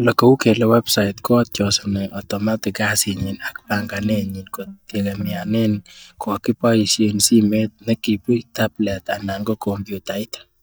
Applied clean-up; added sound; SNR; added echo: neural mask model DeepFilterNet 3.